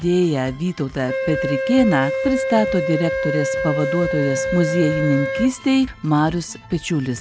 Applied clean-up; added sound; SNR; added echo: none; Wind instrument, woodwind instrument; 4 dB; none.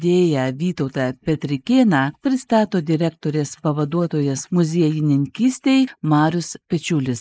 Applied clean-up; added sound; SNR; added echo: neural mask model Resemble Enhance denoiser.